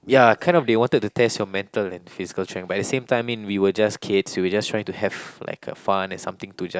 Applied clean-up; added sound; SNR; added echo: none; none; none; none.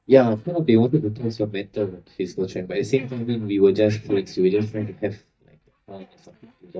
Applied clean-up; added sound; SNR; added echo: neural mask model DeepFilterNet 3.